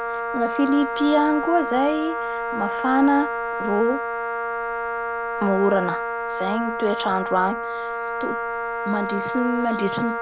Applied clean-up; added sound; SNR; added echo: none; Wind instrument, woodwind instrument; 3 dB; none.